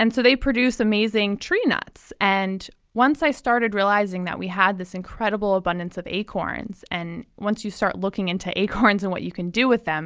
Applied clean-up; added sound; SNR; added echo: none; none; none; none.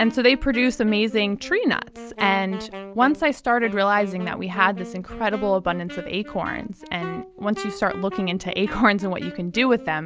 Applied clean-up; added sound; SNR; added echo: none; Wind instrument, woodwind instrument; 15 dB; none.